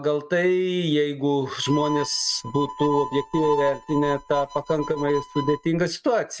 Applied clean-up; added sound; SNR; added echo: neural mask model RNNoise.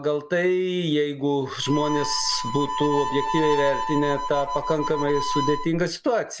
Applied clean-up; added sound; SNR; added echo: none; Harmonica; 5 dB; none.